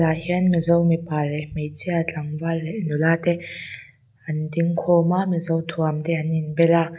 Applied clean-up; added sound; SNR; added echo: none; none; none; none.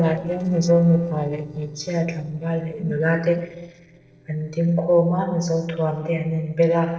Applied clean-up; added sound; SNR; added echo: neural separator model SepFormer DNS4.